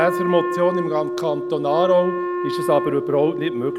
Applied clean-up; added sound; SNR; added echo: none; Wind instrument, woodwind instrument; 4 dB; none.